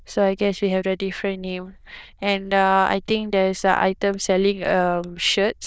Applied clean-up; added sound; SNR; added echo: neural diffusion model UNIVERSE++.